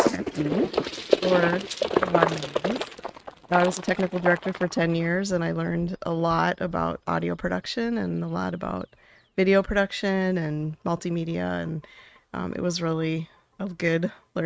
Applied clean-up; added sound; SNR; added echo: neural mask model RNNoise.